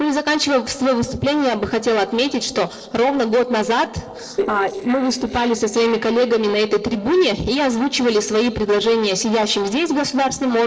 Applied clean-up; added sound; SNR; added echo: neural separator model SepFormer DNS4.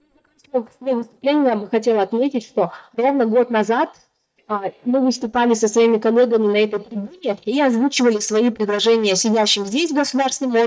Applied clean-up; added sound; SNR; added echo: neural mask model DeepFilterNet 3.